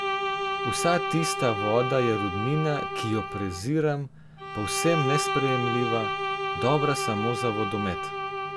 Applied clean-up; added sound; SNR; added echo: none; Bowed string instrument; 2 dB; none.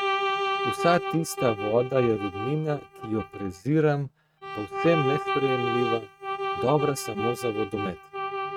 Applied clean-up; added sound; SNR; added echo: neural mask model RNNoise.